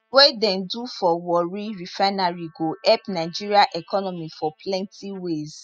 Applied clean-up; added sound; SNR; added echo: classical method spectral subtraction.